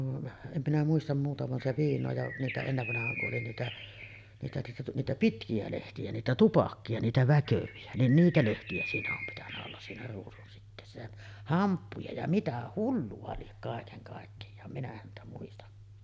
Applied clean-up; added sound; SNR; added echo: none; Bird; 10 dB; none.